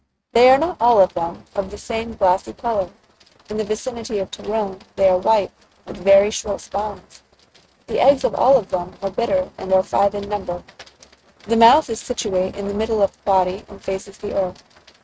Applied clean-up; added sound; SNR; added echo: neural mask model RNNoise.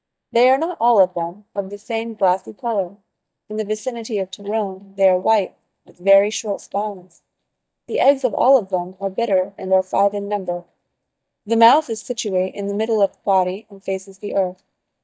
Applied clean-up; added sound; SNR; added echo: neural mask model DeepFilterNet 3.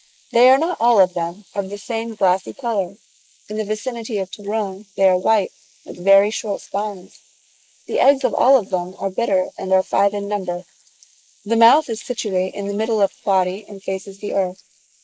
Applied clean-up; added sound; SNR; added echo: neural mask model Resemble Enhance denoiser.